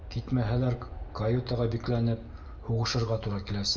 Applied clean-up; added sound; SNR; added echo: none; Aircraft; 12 dB; reverberation time 0.6 s.